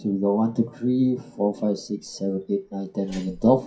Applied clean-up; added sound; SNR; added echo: classical method WPE with log-MMSE.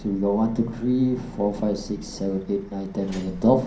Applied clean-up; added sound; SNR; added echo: none; Truck; 18 dB; reverberation time 0.6 s.